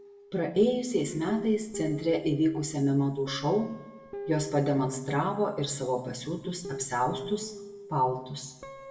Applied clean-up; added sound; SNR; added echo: none; Guitar; 14 dB; reverberation time 0.6 s.